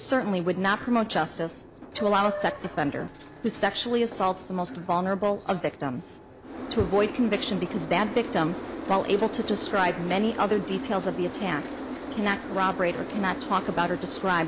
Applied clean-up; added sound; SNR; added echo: none; Boat, Water vehicle; 10 dB; none.